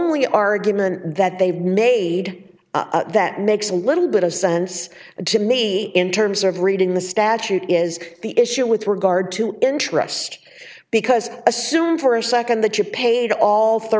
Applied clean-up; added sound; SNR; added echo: none; none; none; none.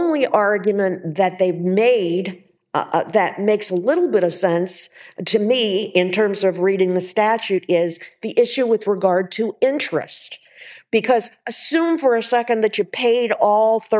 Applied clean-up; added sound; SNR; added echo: neural mask model DeepFilterNet 3.